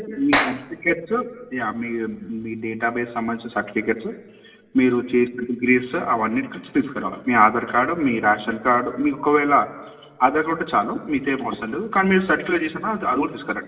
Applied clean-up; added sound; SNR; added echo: none; Clapping; 6 dB; reverberation time 2.0 s.